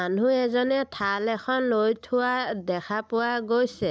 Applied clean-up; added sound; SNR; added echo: none; none; none; none.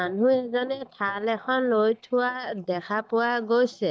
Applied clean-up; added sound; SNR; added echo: neural mask model DeepFilterNet 3.